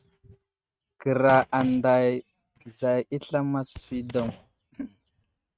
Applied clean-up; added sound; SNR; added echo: neural mask model RNNoise.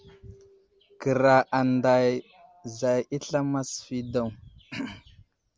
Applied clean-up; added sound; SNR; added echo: none; none; none; none.